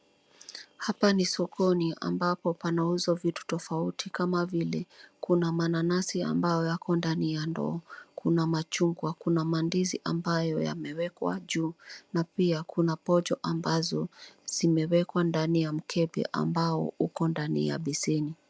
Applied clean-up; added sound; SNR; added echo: none; none; none; none.